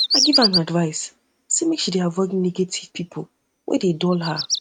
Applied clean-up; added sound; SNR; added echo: neural mask model RNNoise.